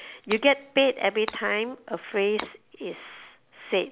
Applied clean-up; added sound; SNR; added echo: none; Shatter; 16 dB; none.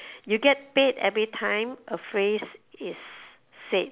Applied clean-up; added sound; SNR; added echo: none; none; none; none.